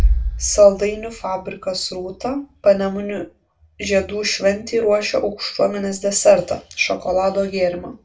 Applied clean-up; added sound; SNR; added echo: none; Bass drum; 9 dB; reverberation time 0.2 s.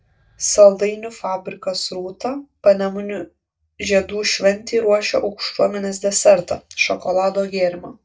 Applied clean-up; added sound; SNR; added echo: neural mask model DeepFilterNet 3.